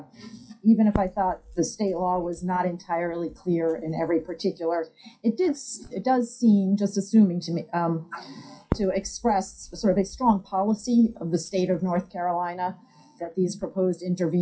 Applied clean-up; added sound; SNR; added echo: classical method WPE with log-MMSE.